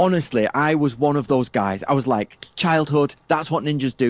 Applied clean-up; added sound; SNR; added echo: neural separator model SepFormer DNS4.